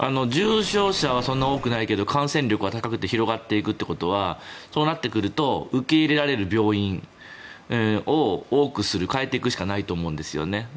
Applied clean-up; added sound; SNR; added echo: none; Bird; 12 dB; none.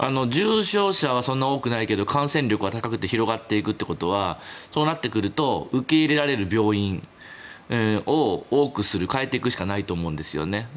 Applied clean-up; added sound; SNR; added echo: none; none; none; none.